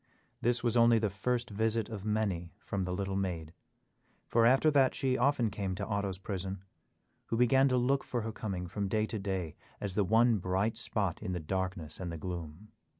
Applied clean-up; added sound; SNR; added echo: none; none; none; none.